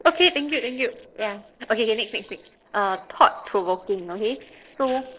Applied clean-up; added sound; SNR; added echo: neural separator model SepFormer DNS4.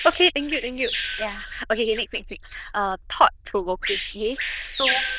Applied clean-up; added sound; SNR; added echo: neural diffusion model UNIVERSE++.